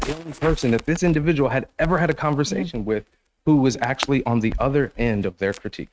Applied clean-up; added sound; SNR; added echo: neural mask model RNNoise.